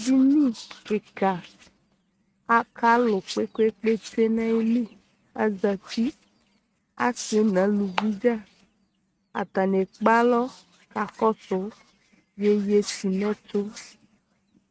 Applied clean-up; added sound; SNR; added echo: neural mask model RNNoise.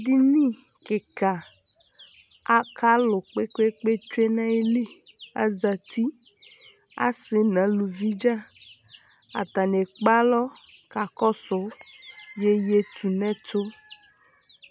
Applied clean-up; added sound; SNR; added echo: none; none; none; none.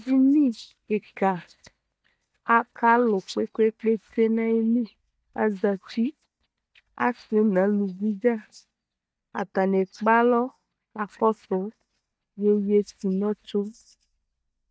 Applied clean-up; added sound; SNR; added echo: neural mask model DeepFilterNet 3.